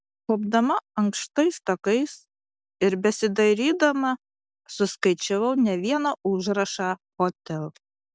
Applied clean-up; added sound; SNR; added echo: none; none; none; none.